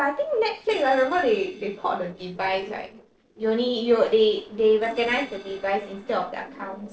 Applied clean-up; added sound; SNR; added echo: neural separator model SepFormer DNS4.